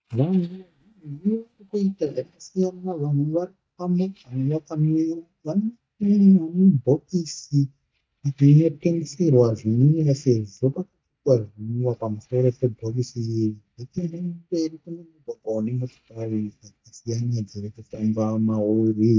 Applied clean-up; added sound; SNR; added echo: neural mask model DeepFilterNet 3.